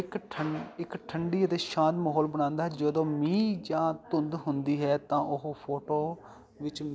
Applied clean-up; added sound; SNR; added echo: none; none; none; none.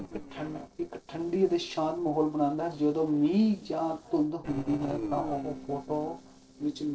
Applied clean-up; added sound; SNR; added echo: neural separator model SepFormer DNS4.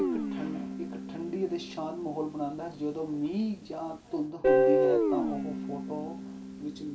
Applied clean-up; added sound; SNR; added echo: none; Guitar; -4 dB; reverberation time 0.2 s.